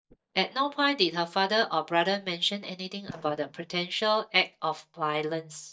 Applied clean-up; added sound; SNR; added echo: neural mask model DeepFilterNet 3.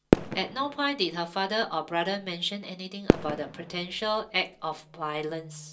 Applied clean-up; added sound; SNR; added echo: none; Fireworks; 0 dB; reverberation time 0.2 s.